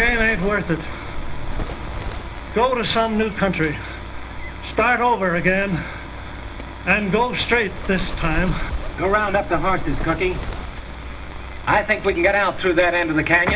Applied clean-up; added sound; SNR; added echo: none; Bird; 8 dB; reverberation time 0.4 s.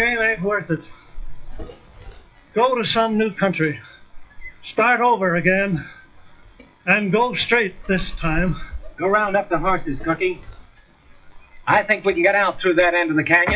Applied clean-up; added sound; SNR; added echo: classical method WPE with log-MMSE.